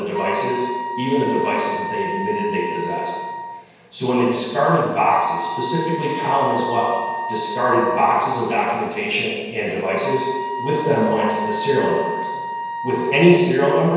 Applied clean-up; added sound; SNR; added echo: none; Wind instrument, woodwind instrument; 8 dB; reverberation time 1.2 s.